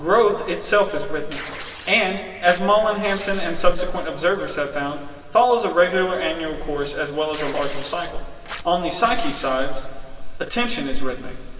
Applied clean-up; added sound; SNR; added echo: none; Tearing; 14 dB; reverberation time 2.3 s.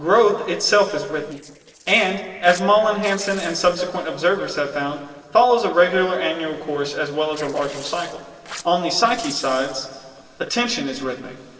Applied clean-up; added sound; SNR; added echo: neural separator model SepFormer DNS4.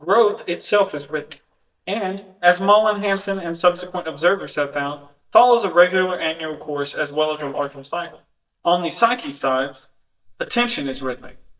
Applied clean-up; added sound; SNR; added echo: neural mask model DeepFilterNet 3.